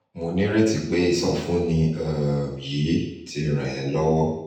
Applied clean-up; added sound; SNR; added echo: none; none; none; reverberation time 0.8 s.